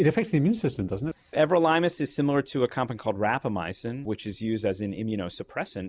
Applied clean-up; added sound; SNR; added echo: none; none; none; none.